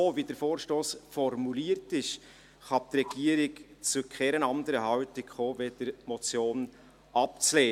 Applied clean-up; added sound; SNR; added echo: none; none; none; none.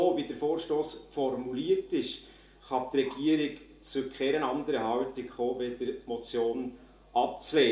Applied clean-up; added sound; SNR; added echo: none; none; none; reverberation time 0.4 s.